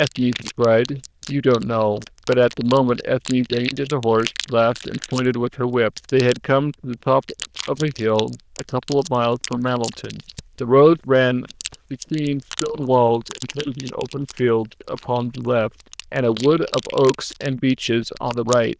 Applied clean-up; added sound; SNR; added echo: neural diffusion model UNIVERSE++.